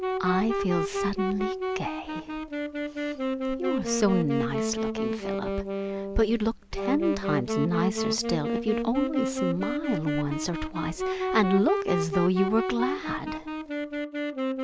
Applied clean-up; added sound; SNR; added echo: none; Wind instrument, woodwind instrument; 1 dB; none.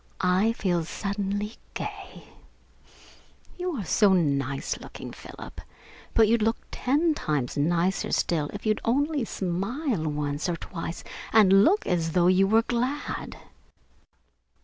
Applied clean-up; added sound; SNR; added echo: none; none; none; none.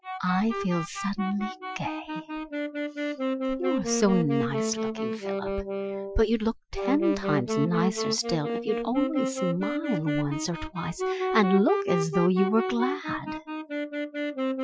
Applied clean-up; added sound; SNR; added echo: classical method Wiener filter.